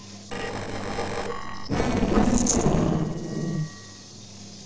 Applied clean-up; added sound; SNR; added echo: neural separator model SepFormer DNS4.